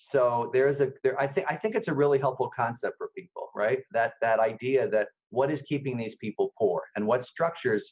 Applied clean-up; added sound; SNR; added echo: none; none; none; none.